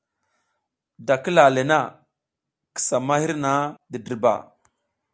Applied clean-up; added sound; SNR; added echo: none; none; none; none.